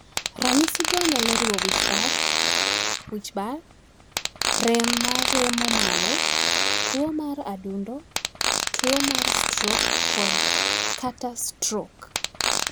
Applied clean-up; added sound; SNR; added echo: none; Fart; -4 dB; none.